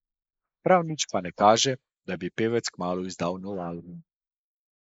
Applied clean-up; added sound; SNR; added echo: neural mask model Resemble Enhance denoiser.